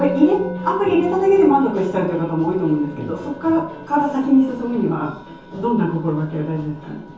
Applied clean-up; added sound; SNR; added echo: none; Musical instrument; 15 dB; reverberation time 0.6 s.